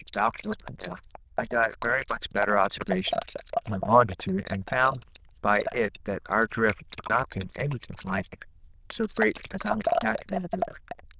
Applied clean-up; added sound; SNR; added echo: neural diffusion model UNIVERSE++.